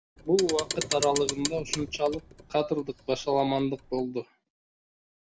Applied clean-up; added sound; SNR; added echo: none; Clock; 8 dB; none.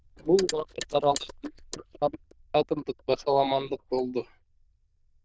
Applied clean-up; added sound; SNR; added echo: neural diffusion model UNIVERSE++.